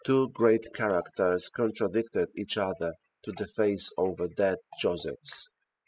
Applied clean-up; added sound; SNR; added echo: classical method spectral subtraction.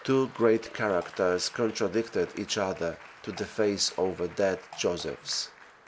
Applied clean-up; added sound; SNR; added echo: none; Fart + Applause; 20 dB; none.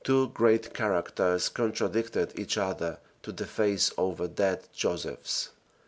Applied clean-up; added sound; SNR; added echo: none; none; none; none.